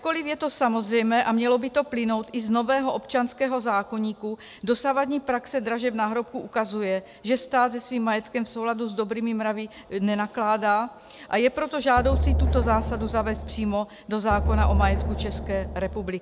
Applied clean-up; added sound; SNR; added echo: none; Drum; 0 dB; none.